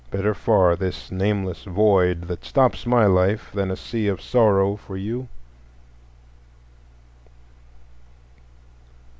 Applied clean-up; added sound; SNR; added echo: none; none; none; none.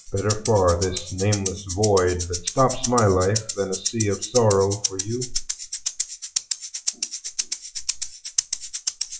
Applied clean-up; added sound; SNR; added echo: classical method WPE with log-MMSE.